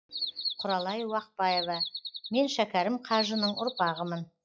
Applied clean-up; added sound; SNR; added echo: classical method log-MMSE.